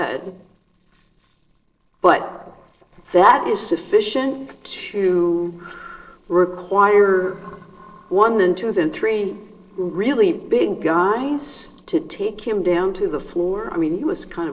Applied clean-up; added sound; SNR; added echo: neural separator model SepFormer DNS4.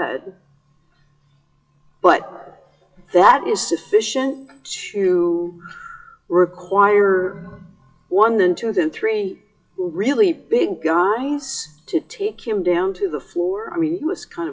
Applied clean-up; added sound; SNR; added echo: classical method WPE with log-MMSE.